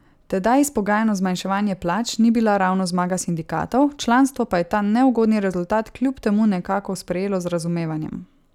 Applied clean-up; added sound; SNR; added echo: none; none; none; none.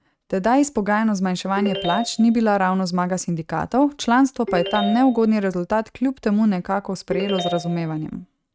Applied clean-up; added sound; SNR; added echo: neural mask model RNNoise.